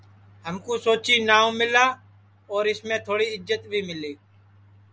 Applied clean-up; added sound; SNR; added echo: none; none; none; none.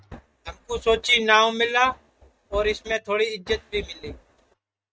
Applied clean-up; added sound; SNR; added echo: neural mask model RNNoise.